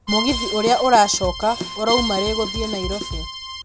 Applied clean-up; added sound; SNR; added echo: none; Accordion + Drum kit; 6 dB; none.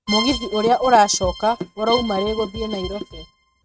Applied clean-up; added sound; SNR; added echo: neural mask model RNNoise.